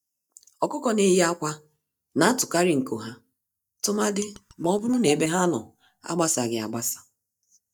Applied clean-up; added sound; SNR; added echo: neural mask model DeepFilterNet 3.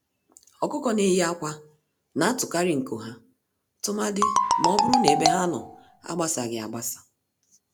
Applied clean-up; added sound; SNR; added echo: none; Marimba, xylophone; -4 dB; none.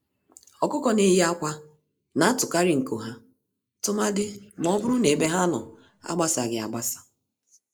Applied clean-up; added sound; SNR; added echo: neural mask model Resemble Enhance denoiser.